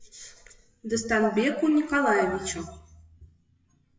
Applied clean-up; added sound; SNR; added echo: classical method WPE with log-MMSE.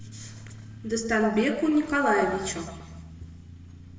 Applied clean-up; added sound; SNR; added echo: none; Truck; 17 dB; reverberation time 1.2 s.